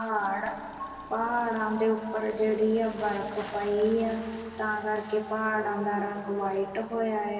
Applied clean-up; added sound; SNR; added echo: none; Engine starting; 19 dB; reverberation time 2.3 s.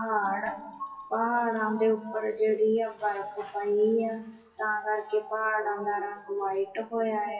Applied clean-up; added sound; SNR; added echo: classical method WPE with log-MMSE.